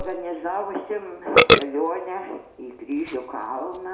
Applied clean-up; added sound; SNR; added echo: none; Burping, eructation; -4 dB; reverberation time 0.6 s.